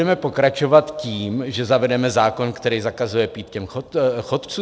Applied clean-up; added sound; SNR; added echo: none; none; none; none.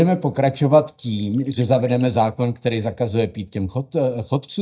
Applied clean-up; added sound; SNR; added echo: neural mask model DeepFilterNet 3.